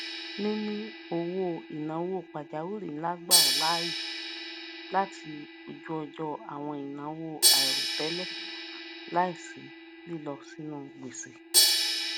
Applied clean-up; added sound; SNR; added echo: none; Crash cymbal; -4 dB; none.